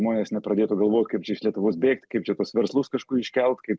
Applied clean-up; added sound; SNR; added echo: none; none; none; none.